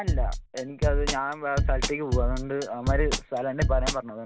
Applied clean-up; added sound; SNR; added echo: none; Drum kit; -3 dB; none.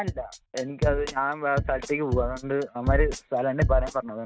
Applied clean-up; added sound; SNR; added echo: neural mask model RNNoise.